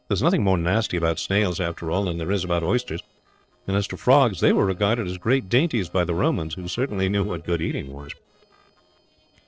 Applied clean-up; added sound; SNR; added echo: neural separator model SepFormer DNS4.